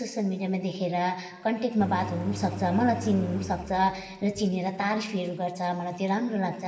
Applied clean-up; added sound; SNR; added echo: none; Engine; 10 dB; reverberation time 1.1 s.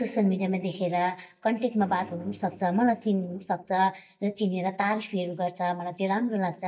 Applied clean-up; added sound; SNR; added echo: neural mask model DeepFilterNet 3.